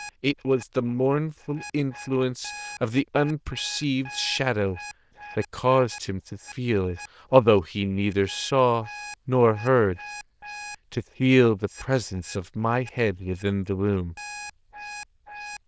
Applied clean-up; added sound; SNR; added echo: neural diffusion model UNIVERSE++.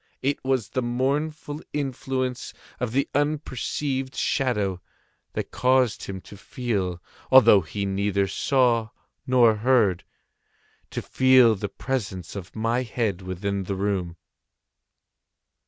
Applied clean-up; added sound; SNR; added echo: none; none; none; none.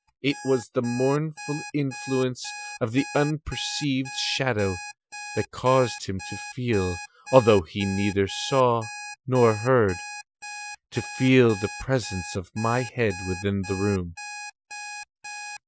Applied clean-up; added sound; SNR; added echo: classical method Wiener filter.